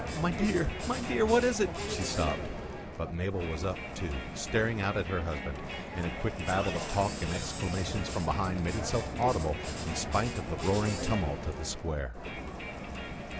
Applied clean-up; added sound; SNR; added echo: none; Crowd; 4 dB; none.